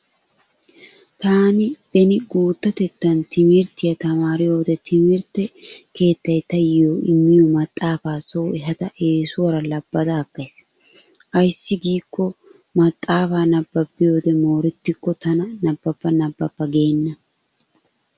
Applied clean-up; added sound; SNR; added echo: none; none; none; none.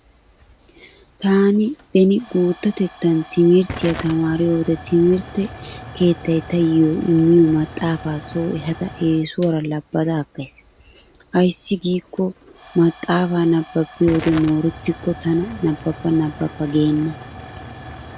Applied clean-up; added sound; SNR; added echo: none; Tick / Hiss / Explosion / Fire; 17 dB; none.